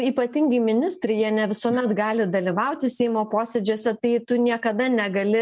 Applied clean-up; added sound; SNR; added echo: neural mask model DeepFilterNet 3.